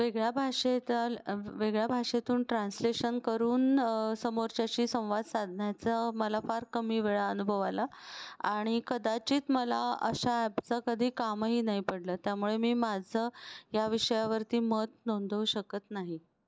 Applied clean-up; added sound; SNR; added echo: none; none; none; none.